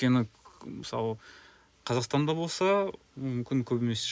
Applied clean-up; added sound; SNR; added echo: none; none; none; none.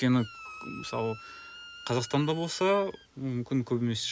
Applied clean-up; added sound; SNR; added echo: none; Squeak; 18 dB; none.